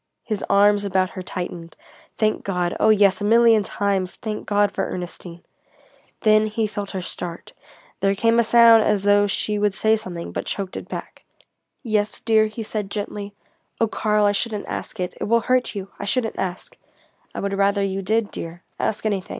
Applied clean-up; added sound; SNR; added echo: none; none; none; none.